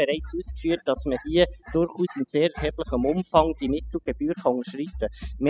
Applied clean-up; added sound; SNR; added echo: classical method spectral subtraction.